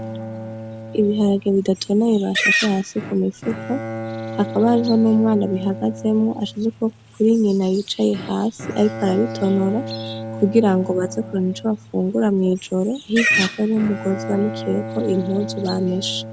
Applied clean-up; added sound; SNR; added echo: none; Bowed string instrument + Livestock, farm animals, working animals; 8 dB; none.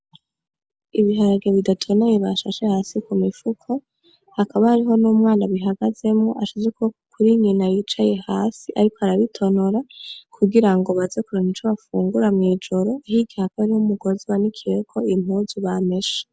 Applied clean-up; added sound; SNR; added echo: none; none; none; none.